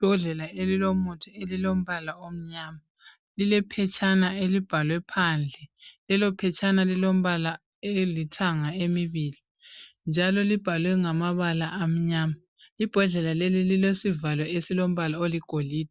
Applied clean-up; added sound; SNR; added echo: none; none; none; none.